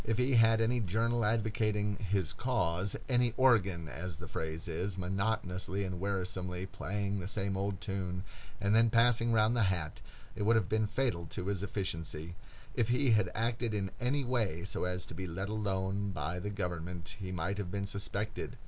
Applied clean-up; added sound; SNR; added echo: none; none; none; none.